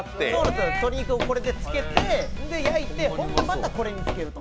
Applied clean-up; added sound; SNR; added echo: none; Walk, footsteps; 2 dB; none.